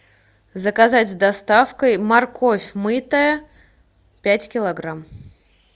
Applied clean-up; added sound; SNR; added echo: none; none; none; none.